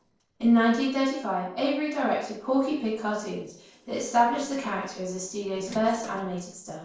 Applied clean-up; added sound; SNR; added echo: neural separator model SepFormer DNS4.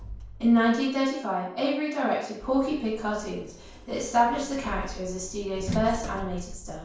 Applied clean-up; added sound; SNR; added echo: none; Sliding door; 12 dB; reverberation time 0.5 s.